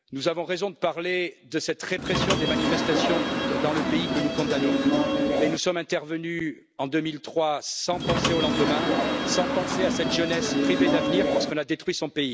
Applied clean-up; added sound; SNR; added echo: none; Subway, metro, underground / Sliding door; -3 dB; none.